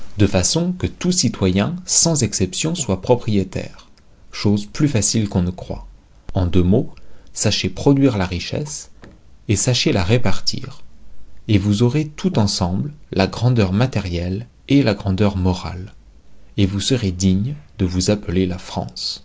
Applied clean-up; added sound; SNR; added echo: none; Breathing; 17 dB; none.